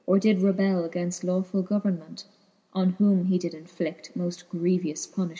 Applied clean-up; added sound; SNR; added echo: none; none; none; none.